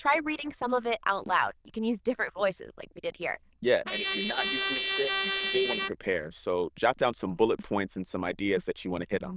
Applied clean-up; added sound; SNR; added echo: neural diffusion model UNIVERSE++.